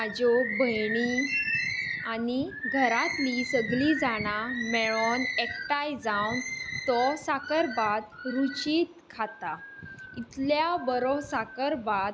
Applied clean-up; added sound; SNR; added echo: none; Bird; 6 dB; none.